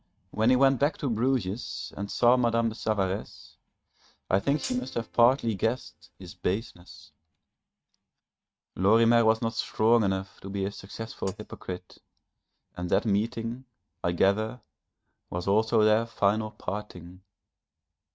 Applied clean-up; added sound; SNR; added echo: neural mask model RNNoise.